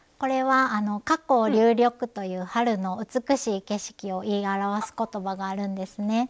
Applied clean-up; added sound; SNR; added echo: none; none; none; none.